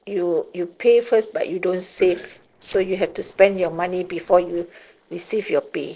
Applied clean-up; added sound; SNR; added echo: neural separator model SepFormer DNS4.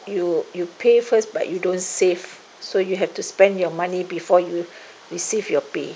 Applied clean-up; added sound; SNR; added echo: none; none; none; none.